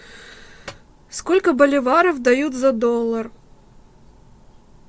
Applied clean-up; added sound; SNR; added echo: none; none; none; none.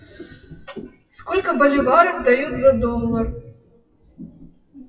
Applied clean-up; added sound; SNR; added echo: classical method WPE with log-MMSE.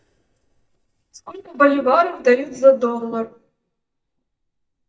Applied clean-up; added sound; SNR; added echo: neural mask model DeepFilterNet 3.